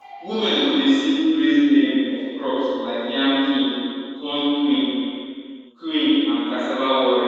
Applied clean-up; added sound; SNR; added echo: none; none; none; reverberation time 2.1 s.